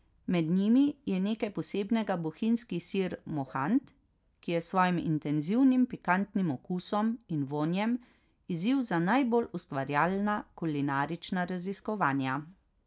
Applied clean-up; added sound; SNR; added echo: none; none; none; none.